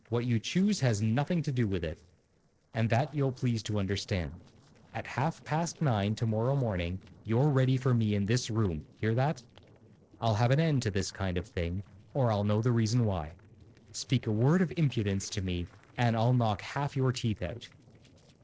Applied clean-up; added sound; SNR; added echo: neural separator model SepFormer DNS4.